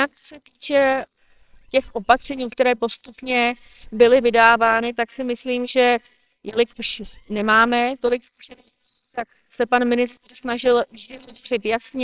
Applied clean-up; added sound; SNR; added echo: neural separator model SepFormer WHAMR!.